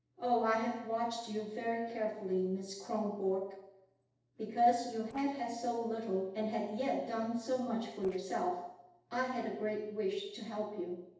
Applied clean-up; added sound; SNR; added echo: neural separator model SepFormer DNS4.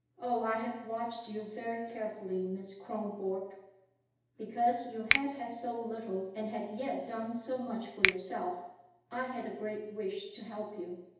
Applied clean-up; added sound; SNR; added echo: none; Finger snapping; 0 dB; reverberation time 0.9 s.